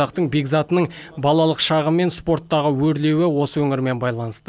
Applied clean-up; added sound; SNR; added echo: none; none; none; none.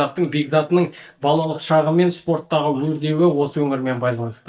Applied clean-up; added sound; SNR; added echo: neural mask model DeepFilterNet 3.